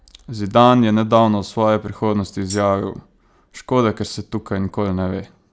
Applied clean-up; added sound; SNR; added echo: none; Tambourine; 19 dB; none.